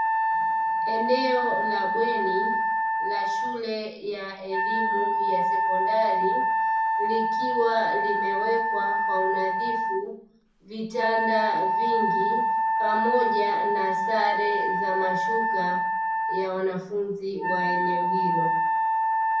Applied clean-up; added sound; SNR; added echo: none; Wind instrument, woodwind instrument; -5 dB; reverberation time 0.6 s.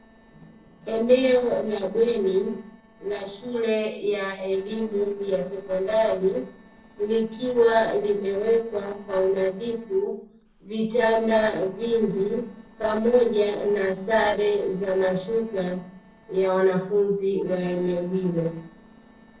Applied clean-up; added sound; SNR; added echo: neural separator model SepFormer DNS4.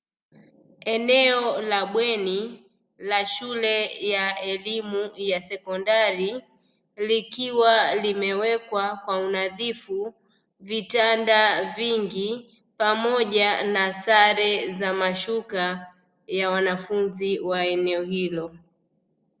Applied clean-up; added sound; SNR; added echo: none; none; none; none.